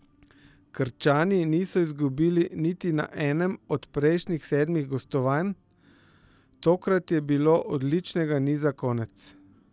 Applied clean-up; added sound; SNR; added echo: none; none; none; none.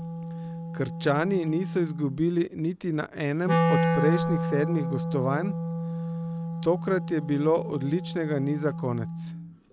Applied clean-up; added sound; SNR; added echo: none; Wind instrument, woodwind instrument; 2 dB; none.